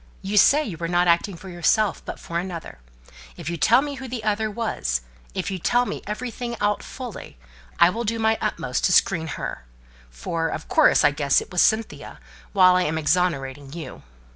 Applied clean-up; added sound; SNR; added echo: none; none; none; none.